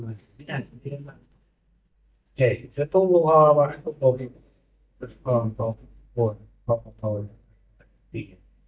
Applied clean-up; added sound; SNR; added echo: neural mask model DeepFilterNet 3.